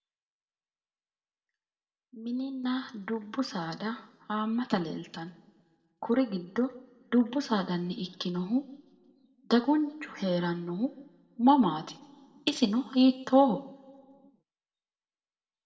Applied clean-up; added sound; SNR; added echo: none; none; none; reverberation time 1.1 s.